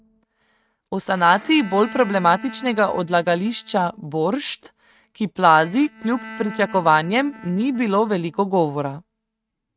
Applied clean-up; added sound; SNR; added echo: neural mask model RNNoise.